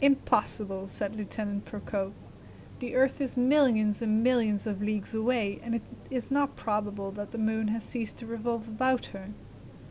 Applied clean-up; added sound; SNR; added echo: none; Cricket; 1 dB; none.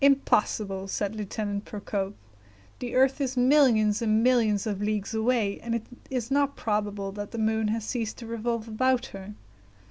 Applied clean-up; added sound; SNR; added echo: none; none; none; none.